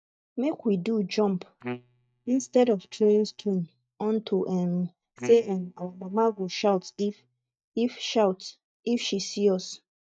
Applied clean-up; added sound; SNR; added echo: neural mask model DeepFilterNet 3.